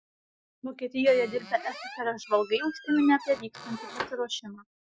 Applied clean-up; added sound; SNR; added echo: classical method Wiener filter.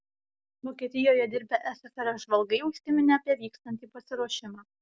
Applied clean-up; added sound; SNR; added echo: none; none; none; none.